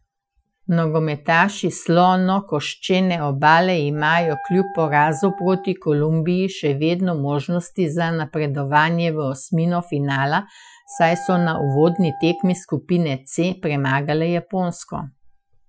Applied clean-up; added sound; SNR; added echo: classical method Wiener filter.